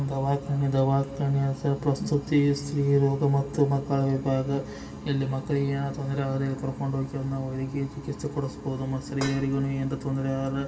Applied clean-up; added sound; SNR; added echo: none; Dishes, pots, and pans; 11 dB; reverberation time 1.8 s.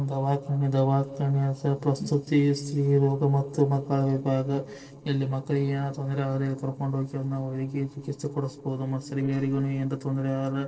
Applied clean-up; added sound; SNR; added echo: neural separator model SepFormer DNS4.